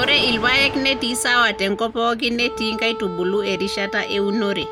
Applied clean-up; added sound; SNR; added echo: none; Thunder + Wind instrument, woodwind instrument; 10 dB; none.